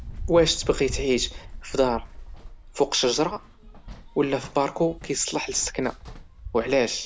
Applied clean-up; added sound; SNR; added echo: none; Run; 12 dB; none.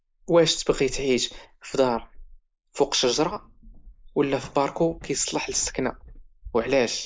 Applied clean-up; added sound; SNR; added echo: neural mask model Resemble Enhance denoiser.